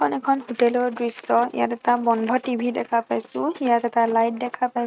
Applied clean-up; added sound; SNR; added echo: neural mask model RNNoise.